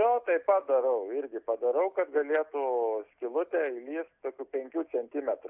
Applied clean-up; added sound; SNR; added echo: none; none; none; none.